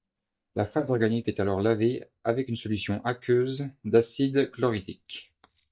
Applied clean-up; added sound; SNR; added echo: neural mask model DeepFilterNet 3.